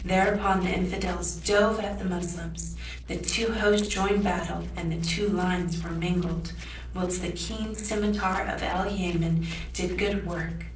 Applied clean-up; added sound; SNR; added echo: neural separator model SepFormer DNS4.